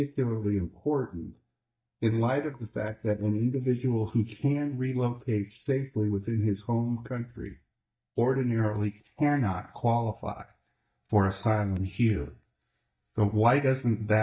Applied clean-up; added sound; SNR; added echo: neural mask model DeepFilterNet 3.